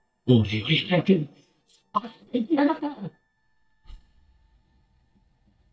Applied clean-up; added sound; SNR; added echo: neural mask model DeepFilterNet 3.